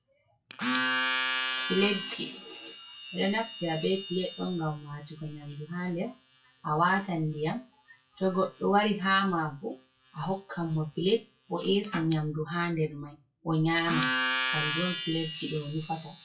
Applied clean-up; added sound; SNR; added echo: classical method WPE with log-MMSE.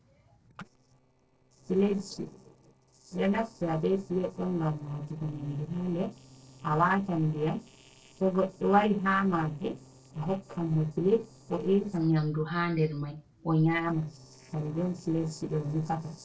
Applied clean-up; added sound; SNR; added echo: neural separator model SepFormer DNS4.